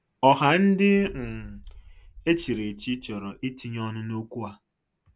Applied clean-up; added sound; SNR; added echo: none; Boom; 20 dB; none.